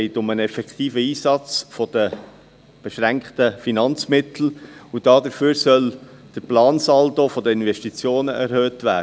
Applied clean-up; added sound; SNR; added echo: none; none; none; none.